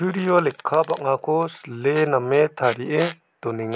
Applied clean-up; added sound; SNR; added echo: none; Squeak; 20 dB; none.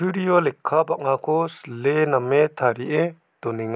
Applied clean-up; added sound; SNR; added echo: none; none; none; none.